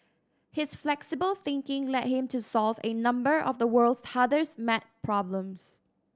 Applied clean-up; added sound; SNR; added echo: none; none; none; none.